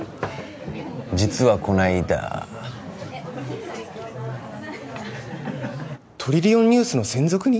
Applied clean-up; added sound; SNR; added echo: none; none; none; none.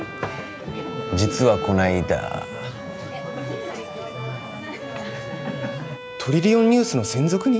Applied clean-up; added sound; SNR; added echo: none; Bowed string instrument; 11 dB; none.